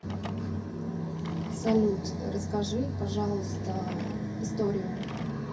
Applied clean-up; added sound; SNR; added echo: none; Drawer open or close; 20 dB; reverberation time 0.3 s.